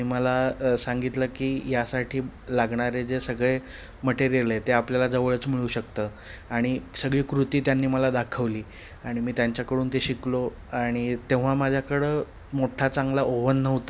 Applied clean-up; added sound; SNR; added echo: none; Cricket; 19 dB; none.